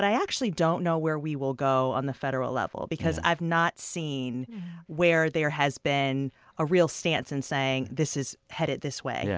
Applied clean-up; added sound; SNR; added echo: none; none; none; none.